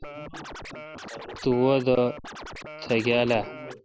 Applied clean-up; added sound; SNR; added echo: none; Scratching (performance technique); 13 dB; none.